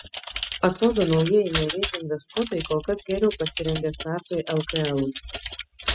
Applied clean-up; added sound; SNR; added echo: classical method spectral subtraction.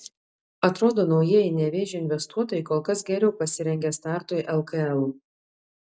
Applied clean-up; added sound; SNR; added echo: none; none; none; none.